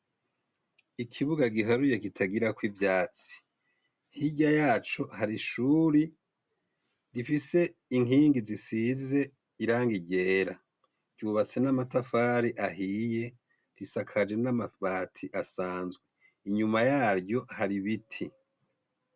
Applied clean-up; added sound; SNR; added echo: none; none; none; none.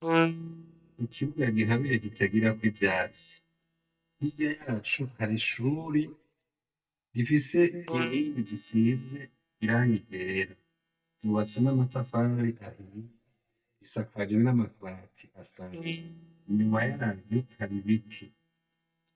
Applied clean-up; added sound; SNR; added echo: neural mask model DeepFilterNet 3.